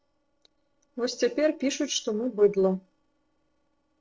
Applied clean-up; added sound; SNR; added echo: neural separator model SepFormer DNS4.